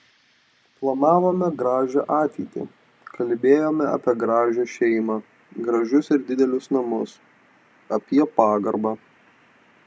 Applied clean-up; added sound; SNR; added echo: none; none; none; none.